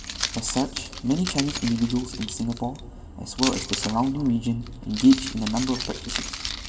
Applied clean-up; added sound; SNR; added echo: none; Keys jangling; 9 dB; reverberation time 1.9 s.